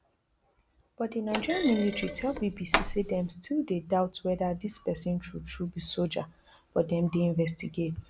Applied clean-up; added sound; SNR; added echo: none; Thump, thud; 2 dB; none.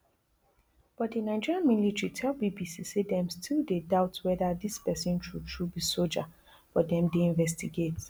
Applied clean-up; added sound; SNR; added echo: none; none; none; none.